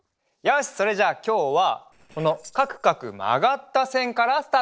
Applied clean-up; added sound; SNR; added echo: neural separator model SepFormer DNS4.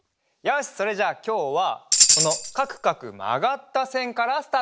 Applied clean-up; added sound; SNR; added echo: none; Tambourine; -5 dB; none.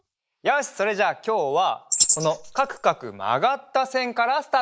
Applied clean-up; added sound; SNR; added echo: neural mask model Resemble Enhance denoiser.